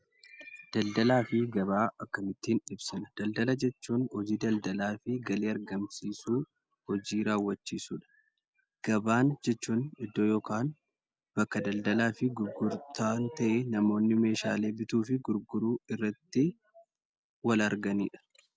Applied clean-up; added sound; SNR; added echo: none; none; none; none.